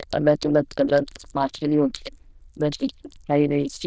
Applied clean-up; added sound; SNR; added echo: neural diffusion model UNIVERSE++.